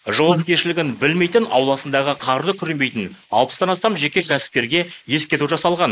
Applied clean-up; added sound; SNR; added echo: neural mask model Resemble Enhance denoiser.